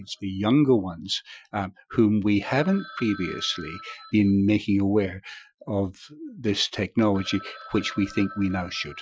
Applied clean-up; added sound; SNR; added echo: classical method Wiener filter.